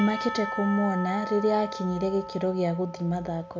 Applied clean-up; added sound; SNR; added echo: none; Church bell / Percussion; 9 dB; none.